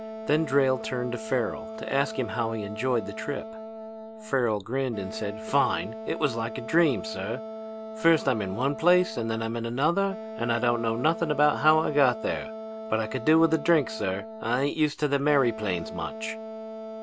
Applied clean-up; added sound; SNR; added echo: none; Wind instrument, woodwind instrument; 11 dB; none.